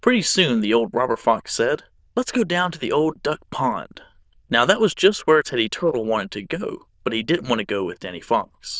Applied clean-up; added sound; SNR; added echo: neural diffusion model UNIVERSE++.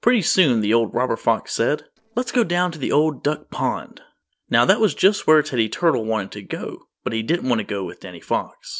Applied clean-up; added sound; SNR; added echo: neural separator model SepFormer DNS4.